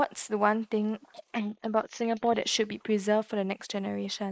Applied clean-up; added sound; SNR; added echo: neural mask model Resemble Enhance denoiser.